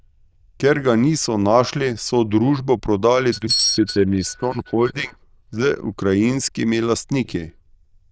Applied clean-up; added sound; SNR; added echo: neural diffusion model UNIVERSE++.